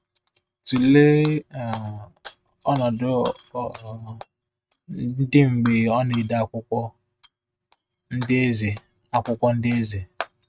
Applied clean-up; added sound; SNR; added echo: neural mask model RNNoise.